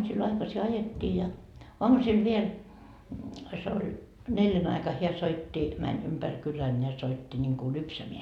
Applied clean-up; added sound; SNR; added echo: none; none; none; none.